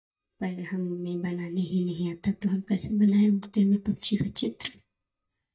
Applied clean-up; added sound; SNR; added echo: neural mask model DeepFilterNet 3.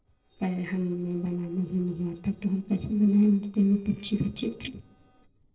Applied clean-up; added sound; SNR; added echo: neural separator model SepFormer DNS4.